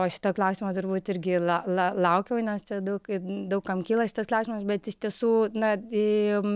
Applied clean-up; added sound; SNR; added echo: none; none; none; none.